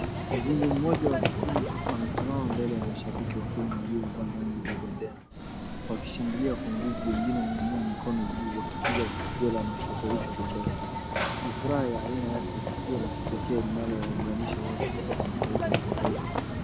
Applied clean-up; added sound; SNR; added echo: none; Run / Train; -1 dB; none.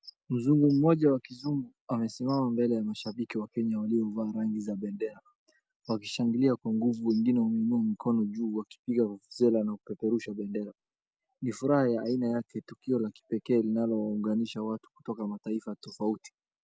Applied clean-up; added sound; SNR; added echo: none; none; none; none.